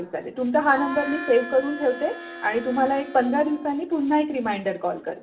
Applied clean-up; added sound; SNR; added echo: none; Harmonica; 12 dB; reverberation time 0.7 s.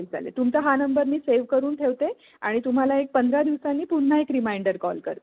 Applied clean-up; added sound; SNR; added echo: none; none; none; none.